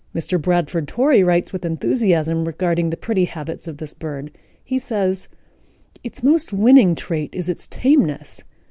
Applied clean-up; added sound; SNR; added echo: none; none; none; none.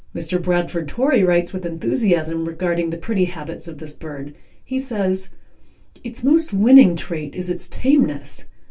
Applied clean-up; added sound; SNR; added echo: none; none; none; reverberation time 0.2 s.